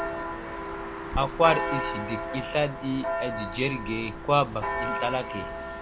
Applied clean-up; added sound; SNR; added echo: none; Church bell; 3 dB; none.